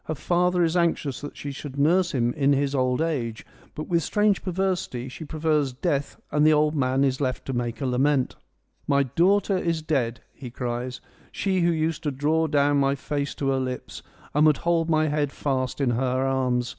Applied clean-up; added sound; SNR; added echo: none; none; none; none.